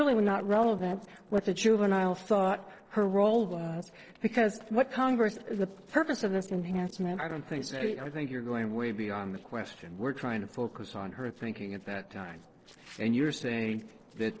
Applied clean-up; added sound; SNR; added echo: neural separator model SepFormer DNS4.